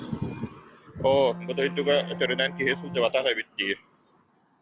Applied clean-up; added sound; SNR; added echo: none; Bowed string instrument; 11 dB; none.